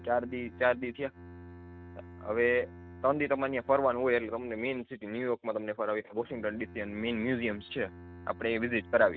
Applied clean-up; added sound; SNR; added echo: neural mask model RNNoise.